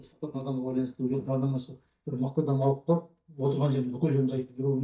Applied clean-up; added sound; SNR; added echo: neural mask model DeepFilterNet 3.